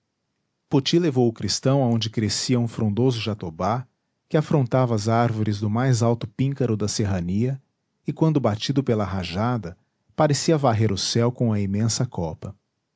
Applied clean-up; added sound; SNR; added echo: none; none; none; none.